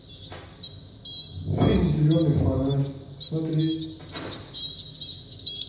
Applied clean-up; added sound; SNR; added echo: none; Fowl; 16 dB; reverberation time 0.9 s.